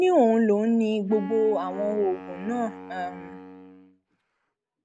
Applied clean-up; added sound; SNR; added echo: none; Wind instrument, woodwind instrument; 14 dB; none.